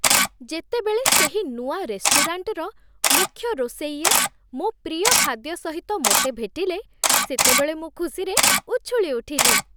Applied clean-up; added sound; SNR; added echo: none; Camera; -4 dB; none.